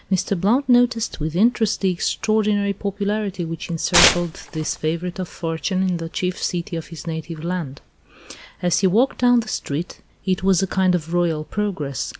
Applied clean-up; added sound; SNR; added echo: none; Tearing; 0 dB; none.